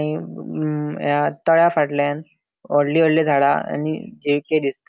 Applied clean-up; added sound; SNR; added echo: none; none; none; none.